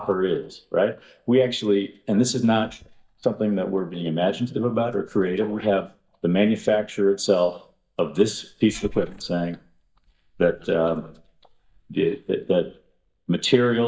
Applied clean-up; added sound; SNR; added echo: neural mask model DeepFilterNet 3.